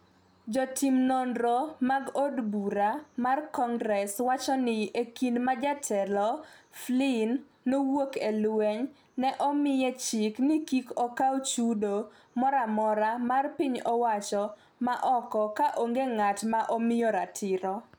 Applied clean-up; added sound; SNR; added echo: none; none; none; none.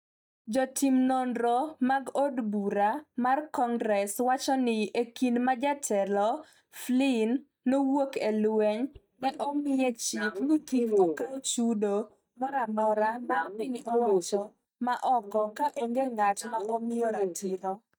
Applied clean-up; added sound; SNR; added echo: neural mask model DeepFilterNet 3.